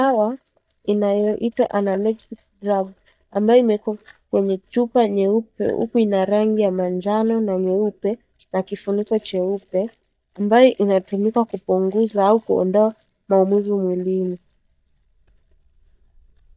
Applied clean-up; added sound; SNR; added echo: neural mask model DeepFilterNet 3.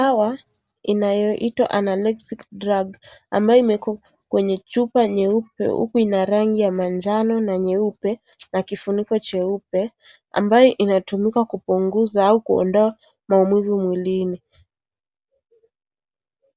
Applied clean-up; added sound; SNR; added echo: none; none; none; none.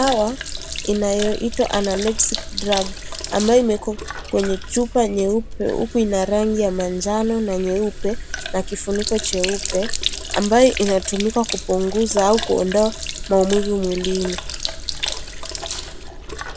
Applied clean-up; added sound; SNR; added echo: none; Sink (filling or washing); 7 dB; none.